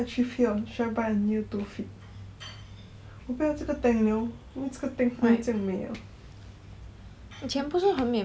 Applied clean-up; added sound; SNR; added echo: none; none; none; none.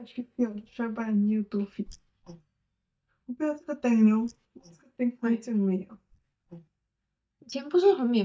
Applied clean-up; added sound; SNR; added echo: neural mask model DeepFilterNet 3.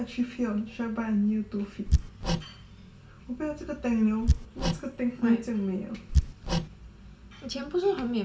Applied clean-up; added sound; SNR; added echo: none; Hammer; -1 dB; reverberation time 0.6 s.